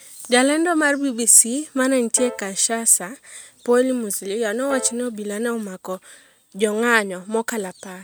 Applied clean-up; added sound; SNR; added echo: neural mask model RNNoise.